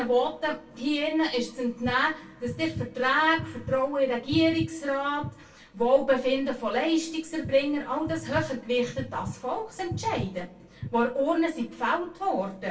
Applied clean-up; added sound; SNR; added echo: none; Bass guitar; 12 dB; reverberation time 0.2 s.